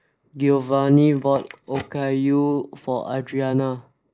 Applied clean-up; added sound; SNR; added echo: neural mask model Resemble Enhance denoiser.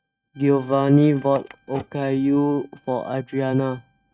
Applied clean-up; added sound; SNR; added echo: neural mask model RNNoise.